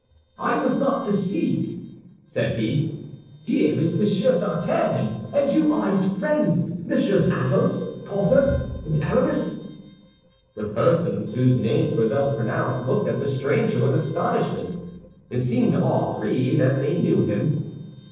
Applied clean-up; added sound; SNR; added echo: neural separator model SepFormer DNS4.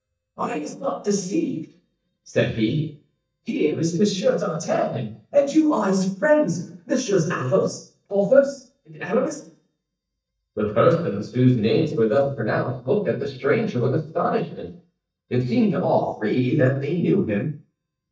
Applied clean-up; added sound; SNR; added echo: neural mask model DeepFilterNet 3.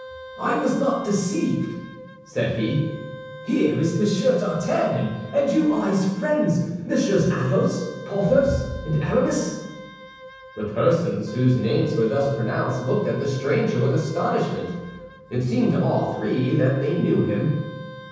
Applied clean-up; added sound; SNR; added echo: none; Wind instrument, woodwind instrument; 17 dB; reverberation time 1.1 s.